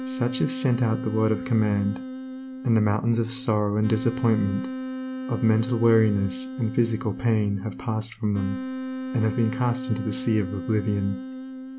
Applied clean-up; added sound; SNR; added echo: none; Wind instrument, woodwind instrument; 8 dB; none.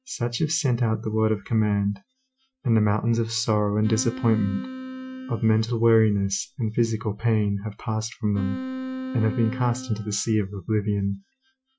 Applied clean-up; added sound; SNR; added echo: classical method Wiener filter.